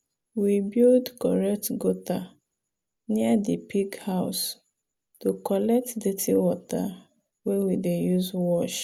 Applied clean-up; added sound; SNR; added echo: none; none; none; none.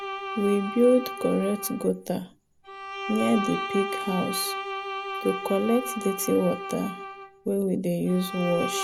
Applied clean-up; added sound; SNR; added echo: none; Bowed string instrument; 7 dB; none.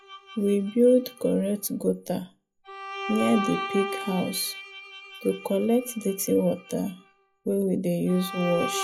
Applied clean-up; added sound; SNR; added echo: classical method log-MMSE.